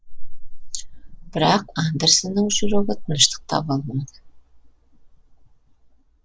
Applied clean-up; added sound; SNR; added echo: neural mask model Resemble Enhance denoiser.